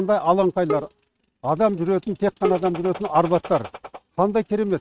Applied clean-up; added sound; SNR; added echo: neural mask model RNNoise.